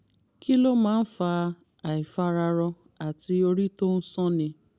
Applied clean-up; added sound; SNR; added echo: none; none; none; none.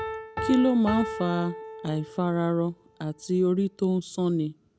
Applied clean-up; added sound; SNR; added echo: none; Piano; 11 dB; none.